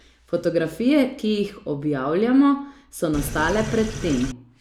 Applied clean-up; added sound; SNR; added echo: none; Sink (filling or washing); 8 dB; none.